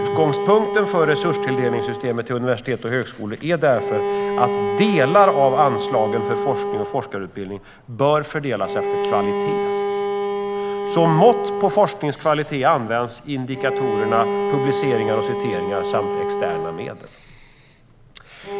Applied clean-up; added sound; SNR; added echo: none; Bowed string instrument; 3 dB; none.